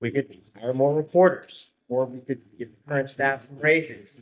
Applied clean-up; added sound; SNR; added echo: neural mask model DeepFilterNet 3.